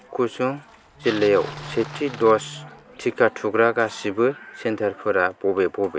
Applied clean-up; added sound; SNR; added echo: none; Bowed string instrument + Bicycle; 18 dB; none.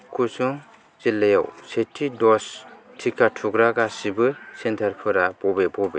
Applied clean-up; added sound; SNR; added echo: none; none; none; none.